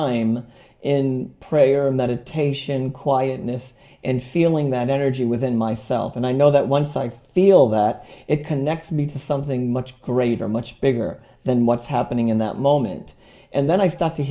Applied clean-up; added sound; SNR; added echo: none; none; none; reverberation time 0.5 s.